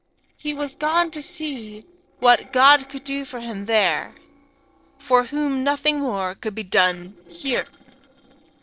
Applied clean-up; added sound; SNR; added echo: neural separator model SepFormer DNS4.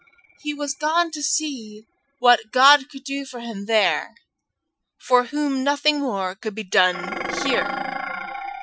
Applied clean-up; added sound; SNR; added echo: classical method Wiener filter.